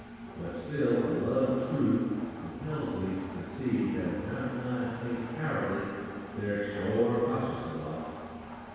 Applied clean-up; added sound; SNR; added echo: none; Engine; 12 dB; reverberation time 2.0 s.